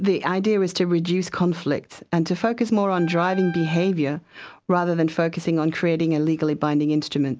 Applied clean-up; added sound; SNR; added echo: none; Wind instrument, woodwind instrument; 18 dB; none.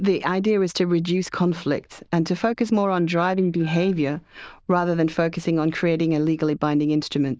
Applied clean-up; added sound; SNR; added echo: neural diffusion model UNIVERSE++.